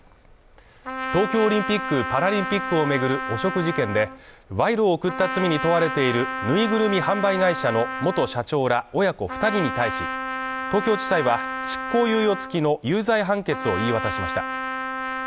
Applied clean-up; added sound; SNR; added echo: none; Trumpet; 6 dB; none.